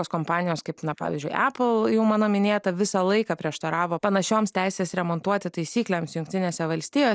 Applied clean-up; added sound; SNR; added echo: neural mask model Resemble Enhance denoiser.